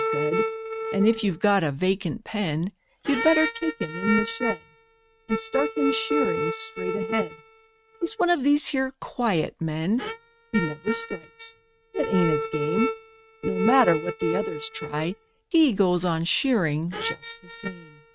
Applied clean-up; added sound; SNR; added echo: neural mask model RNNoise.